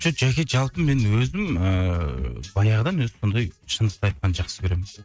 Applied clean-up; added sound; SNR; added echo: neural mask model RNNoise.